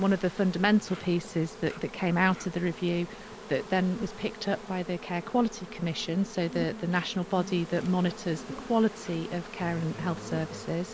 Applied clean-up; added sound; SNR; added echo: none; Insect; 13 dB; none.